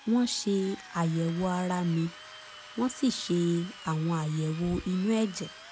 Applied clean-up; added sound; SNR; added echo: none; Drill; 18 dB; none.